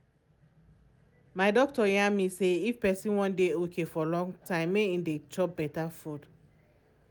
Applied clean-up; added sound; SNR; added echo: none; none; none; none.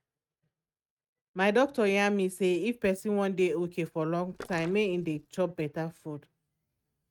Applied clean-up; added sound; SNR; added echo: neural mask model RNNoise.